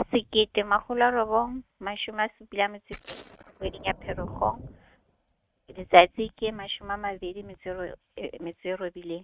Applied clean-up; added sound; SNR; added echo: neural mask model RNNoise.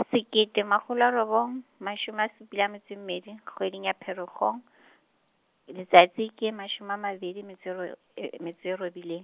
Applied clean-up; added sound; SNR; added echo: none; none; none; none.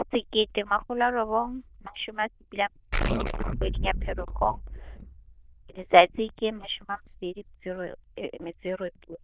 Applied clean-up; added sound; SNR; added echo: neural diffusion model UNIVERSE++.